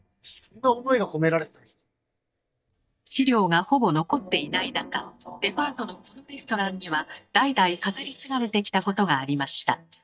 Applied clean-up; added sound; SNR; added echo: neural mask model DeepFilterNet 3.